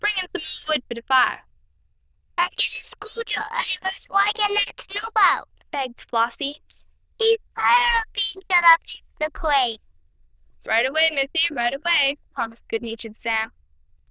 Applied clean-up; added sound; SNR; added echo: neural diffusion model UNIVERSE++.